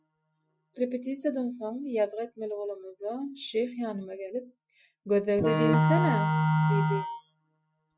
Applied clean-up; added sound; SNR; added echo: classical method Wiener filter.